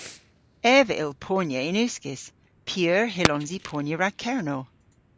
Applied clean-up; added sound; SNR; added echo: none; Fireworks; 11 dB; none.